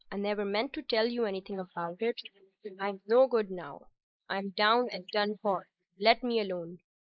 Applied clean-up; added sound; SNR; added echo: neural mask model Resemble Enhance denoiser.